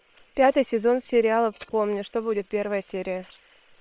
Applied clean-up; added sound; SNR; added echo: neural separator model SepFormer WHAM!.